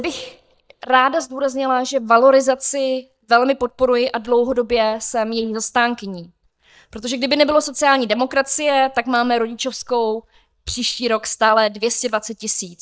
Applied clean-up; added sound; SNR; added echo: neural mask model DeepFilterNet 3.